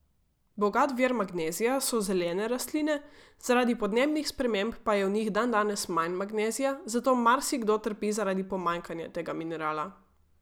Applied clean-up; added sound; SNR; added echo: none; none; none; none.